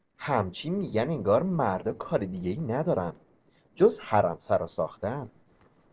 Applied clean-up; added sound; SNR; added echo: neural separator model SepFormer DNS4.